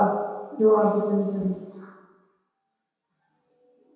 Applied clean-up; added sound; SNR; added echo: none; none; none; reverberation time 1.1 s.